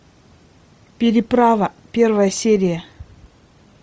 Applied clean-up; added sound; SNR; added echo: none; none; none; none.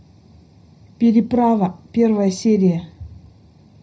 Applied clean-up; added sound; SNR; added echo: none; none; none; reverberation time 0.3 s.